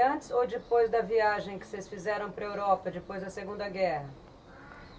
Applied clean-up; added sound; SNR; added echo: none; none; none; none.